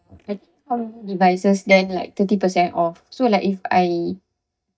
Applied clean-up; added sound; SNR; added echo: neural mask model DeepFilterNet 3.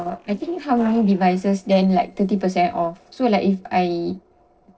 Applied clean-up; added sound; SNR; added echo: neural separator model SepFormer DNS4.